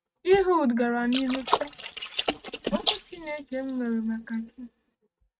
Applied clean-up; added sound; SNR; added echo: neural mask model RNNoise.